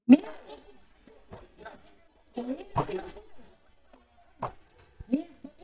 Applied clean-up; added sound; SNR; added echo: neural mask model DeepFilterNet 3.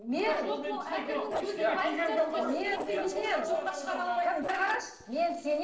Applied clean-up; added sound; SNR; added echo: neural separator model SepFormer DNS4.